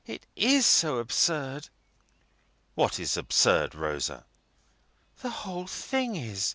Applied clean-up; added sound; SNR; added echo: none; none; none; none.